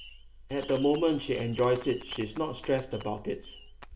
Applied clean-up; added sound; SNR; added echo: none; Fireworks; 19 dB; reverberation time 0.2 s.